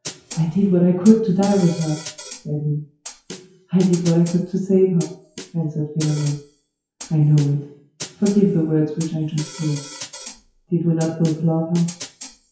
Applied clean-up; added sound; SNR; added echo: classical method WPE with log-MMSE.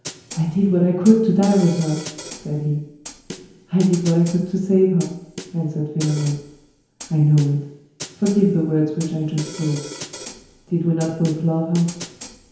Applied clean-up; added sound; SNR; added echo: none; Snare drum; 17 dB; reverberation time 1.0 s.